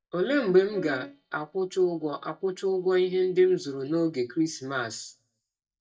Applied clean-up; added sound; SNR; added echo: neural mask model DeepFilterNet 3.